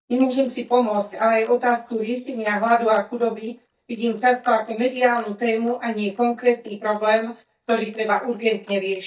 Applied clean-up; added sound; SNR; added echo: neural mask model DeepFilterNet 3.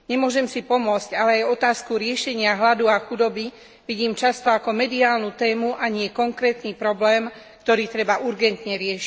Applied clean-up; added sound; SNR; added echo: none; none; none; none.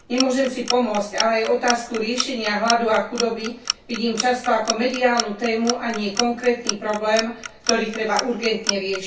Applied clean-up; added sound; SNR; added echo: none; Clock; 8 dB; reverberation time 0.3 s.